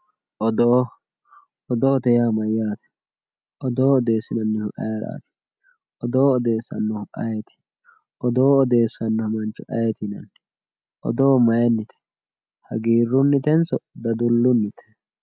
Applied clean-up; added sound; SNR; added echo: none; none; none; none.